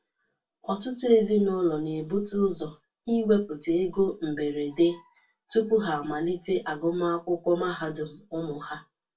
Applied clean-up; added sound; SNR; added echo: none; none; none; reverberation time 0.2 s.